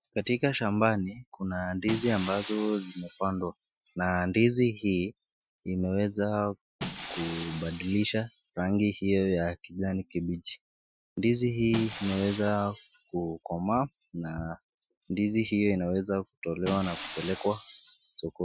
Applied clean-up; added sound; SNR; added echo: classical method Wiener filter.